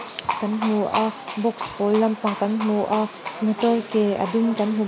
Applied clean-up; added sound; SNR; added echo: none; Livestock, farm animals, working animals; 9 dB; none.